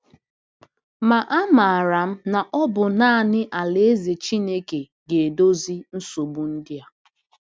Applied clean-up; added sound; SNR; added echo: none; none; none; none.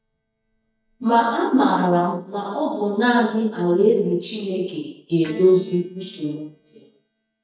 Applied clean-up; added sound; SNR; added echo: neural mask model DeepFilterNet 3.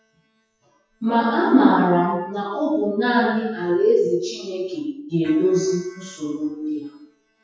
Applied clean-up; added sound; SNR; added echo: classical method WPE with log-MMSE.